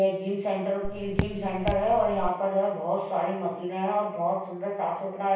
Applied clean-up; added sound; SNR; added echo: none; Raindrop / Drip; 5 dB; reverberation time 0.7 s.